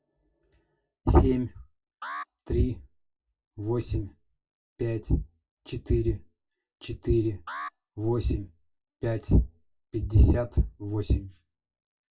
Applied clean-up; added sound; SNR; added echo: classical method WPE with log-MMSE.